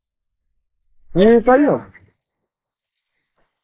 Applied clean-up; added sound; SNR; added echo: neural mask model Resemble Enhance denoiser.